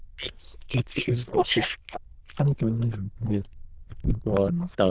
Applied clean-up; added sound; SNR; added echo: neural diffusion model UNIVERSE++.